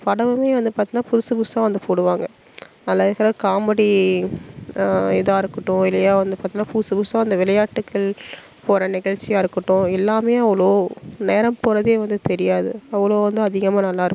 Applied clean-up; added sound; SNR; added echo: none; none; none; none.